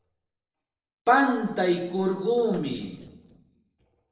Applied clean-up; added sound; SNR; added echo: neural separator model SepFormer DNS4.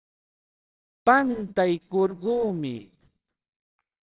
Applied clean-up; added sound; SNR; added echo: neural separator model SepFormer WHAMR!.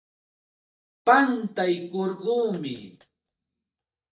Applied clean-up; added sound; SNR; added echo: neural mask model DeepFilterNet 3.